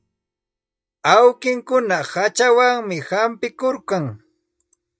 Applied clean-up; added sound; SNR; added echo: neural mask model DeepFilterNet 3.